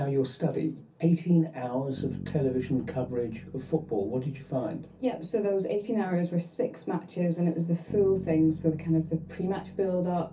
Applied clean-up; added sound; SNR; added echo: none; Bass guitar; 16 dB; reverberation time 0.3 s.